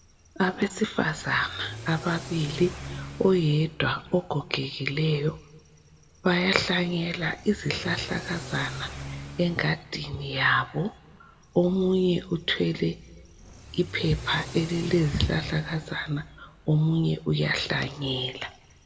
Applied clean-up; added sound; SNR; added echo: none; Accelerating, revving, vroom / Car; 16 dB; reverberation time 1.0 s.